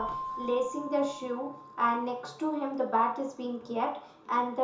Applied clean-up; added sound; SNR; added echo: none; Keyboard (musical); 12 dB; reverberation time 0.7 s.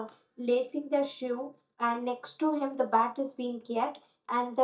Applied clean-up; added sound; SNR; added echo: neural mask model DeepFilterNet 3.